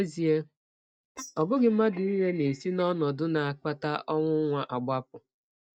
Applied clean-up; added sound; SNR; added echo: neural mask model DeepFilterNet 3.